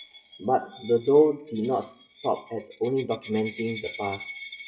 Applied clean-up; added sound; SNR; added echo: classical method WPE with log-MMSE.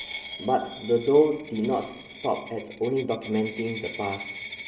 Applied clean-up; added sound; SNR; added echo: none; Coin (dropping); 13 dB; reverberation time 1.9 s.